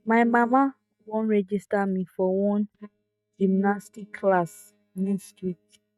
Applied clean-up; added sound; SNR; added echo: neural mask model DeepFilterNet 3.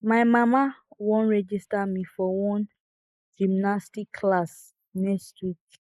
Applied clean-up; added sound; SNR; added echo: neural mask model Resemble Enhance denoiser.